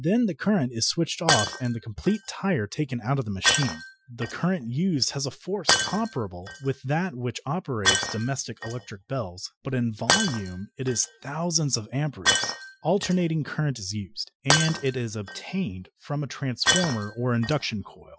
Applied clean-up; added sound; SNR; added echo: classical method Wiener filter.